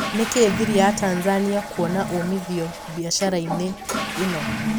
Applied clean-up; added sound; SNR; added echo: none; Toilet flush / Water; 5 dB; none.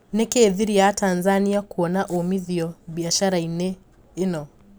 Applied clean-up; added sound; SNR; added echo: none; none; none; none.